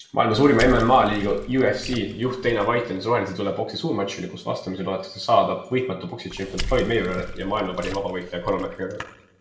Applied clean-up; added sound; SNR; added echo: none; Water / Splash, splatter; 11 dB; reverberation time 0.6 s.